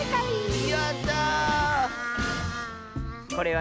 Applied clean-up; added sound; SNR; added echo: none; none; none; none.